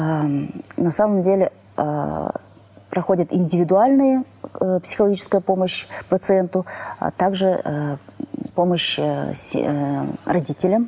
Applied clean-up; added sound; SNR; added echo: none; none; none; none.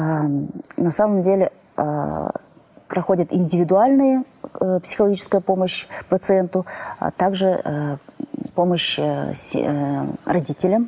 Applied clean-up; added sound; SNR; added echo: neural mask model Resemble Enhance denoiser.